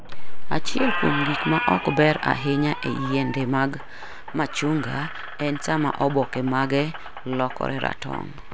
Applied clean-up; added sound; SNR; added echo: none; Squeak; 11 dB; none.